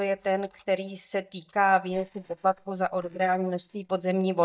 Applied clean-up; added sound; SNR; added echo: neural mask model DeepFilterNet 3.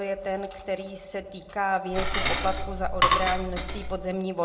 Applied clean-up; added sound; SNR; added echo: none; Cutlery, silverware / Dishes, pots, and pans; -3 dB; reverberation time 0.5 s.